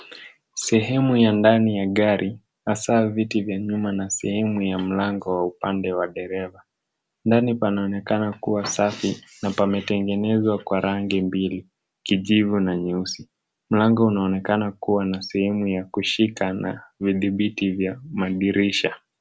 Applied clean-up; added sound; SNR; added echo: none; none; none; none.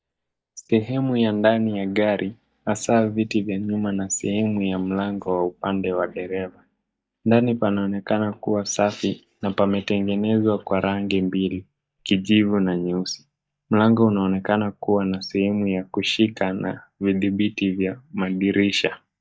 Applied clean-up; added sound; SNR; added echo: neural mask model DeepFilterNet 3.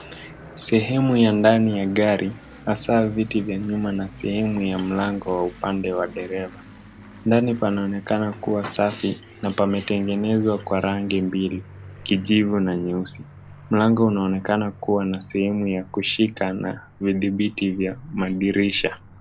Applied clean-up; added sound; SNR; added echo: none; Aircraft; 20 dB; none.